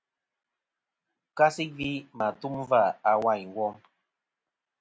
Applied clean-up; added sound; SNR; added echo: none; none; none; none.